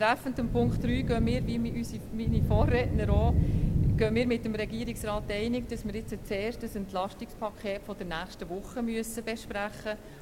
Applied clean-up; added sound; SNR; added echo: none; Thunder / Rain; -1 dB; none.